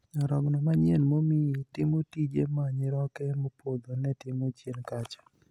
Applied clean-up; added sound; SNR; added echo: none; none; none; none.